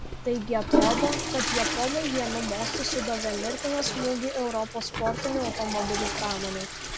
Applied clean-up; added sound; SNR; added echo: none; Toilet flush / Water; 0 dB; none.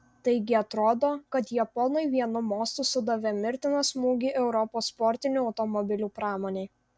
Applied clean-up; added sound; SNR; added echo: none; none; none; none.